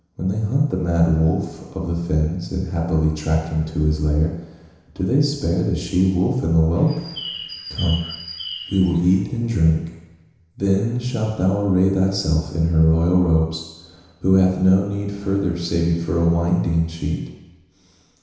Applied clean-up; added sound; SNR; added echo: none; Bird; 13 dB; reverberation time 1.0 s.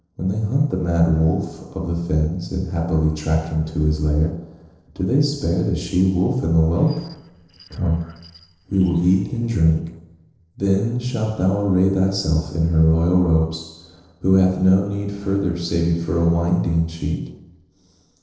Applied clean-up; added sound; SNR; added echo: neural separator model SepFormer DNS4.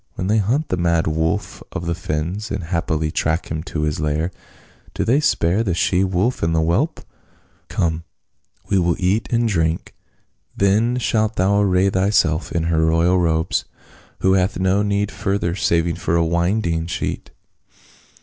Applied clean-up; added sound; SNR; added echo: none; none; none; none.